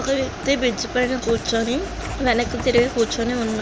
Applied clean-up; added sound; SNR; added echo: none; Writing; 13 dB; none.